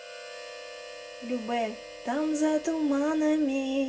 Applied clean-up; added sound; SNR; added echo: none; Harmonica; 14 dB; reverberation time 0.2 s.